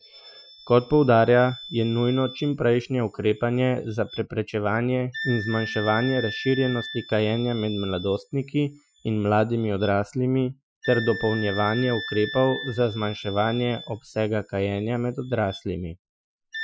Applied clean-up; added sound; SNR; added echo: classical method Wiener filter.